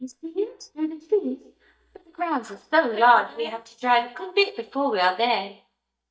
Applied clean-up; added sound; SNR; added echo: neural mask model DeepFilterNet 3.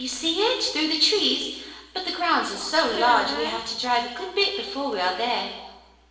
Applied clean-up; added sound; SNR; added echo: none; Squeak; 9 dB; reverberation time 1.2 s.